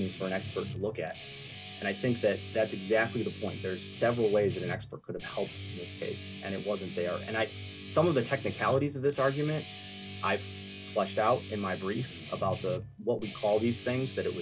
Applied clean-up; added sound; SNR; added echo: none; Guitar; 8 dB; none.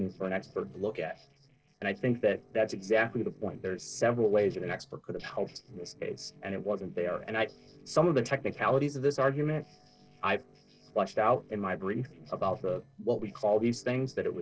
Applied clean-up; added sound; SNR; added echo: neural separator model SepFormer DNS4.